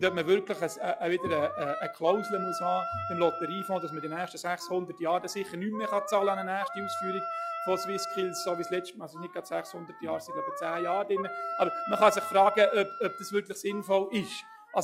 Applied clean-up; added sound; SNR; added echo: classical method log-MMSE.